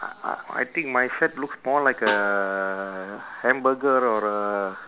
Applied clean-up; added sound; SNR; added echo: none; Snare drum; 13 dB; none.